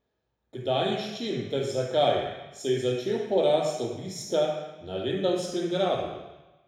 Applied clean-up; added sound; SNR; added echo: none; none; none; reverberation time 1.0 s.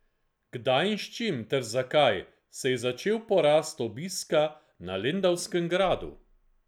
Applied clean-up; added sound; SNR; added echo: none; none; none; none.